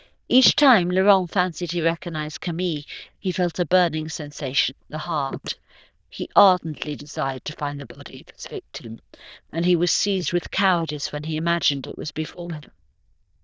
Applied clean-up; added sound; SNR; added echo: neural diffusion model UNIVERSE++.